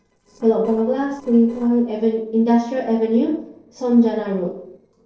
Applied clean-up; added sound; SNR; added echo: neural separator model SepFormer DNS4.